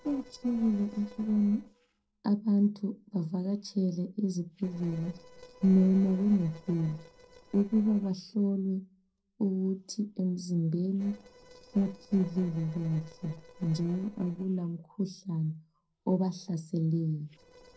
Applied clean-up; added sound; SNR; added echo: neural separator model SepFormer DNS4.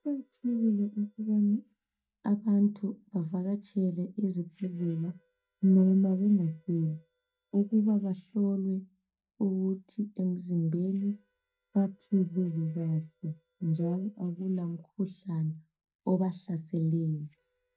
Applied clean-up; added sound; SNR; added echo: neural mask model DeepFilterNet 3.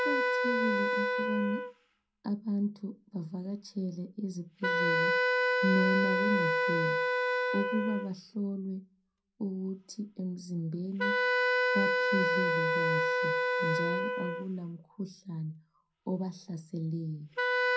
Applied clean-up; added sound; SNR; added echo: none; Wind instrument, woodwind instrument; -4 dB; reverberation time 0.2 s.